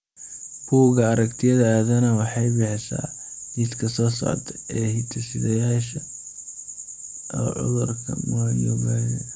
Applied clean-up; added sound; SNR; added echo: none; none; none; none.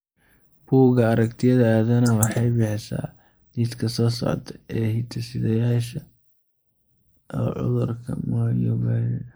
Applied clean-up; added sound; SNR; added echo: neural mask model Resemble Enhance denoiser.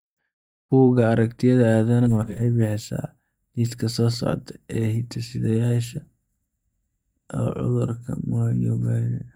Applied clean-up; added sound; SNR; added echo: neural mask model DeepFilterNet 3.